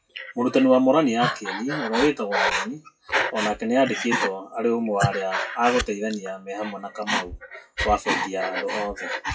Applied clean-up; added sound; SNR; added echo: classical method WPE with log-MMSE.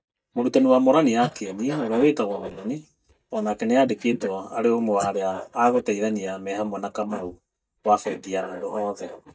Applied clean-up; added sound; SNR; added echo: neural mask model DeepFilterNet 3.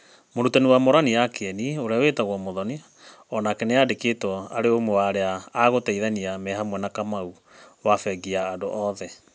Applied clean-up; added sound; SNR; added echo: none; none; none; none.